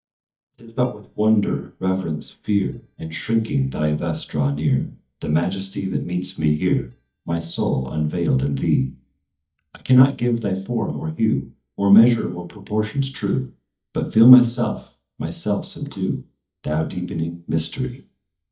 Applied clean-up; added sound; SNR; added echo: neural mask model DeepFilterNet 3.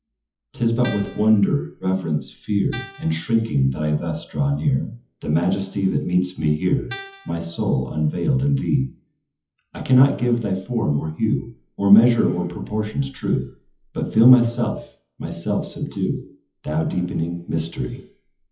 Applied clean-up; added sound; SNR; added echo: classical method WPE with log-MMSE.